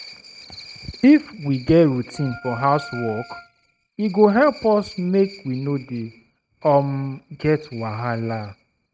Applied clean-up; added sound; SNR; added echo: neural mask model RNNoise.